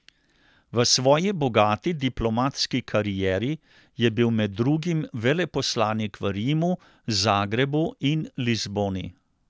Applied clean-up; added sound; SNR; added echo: none; none; none; none.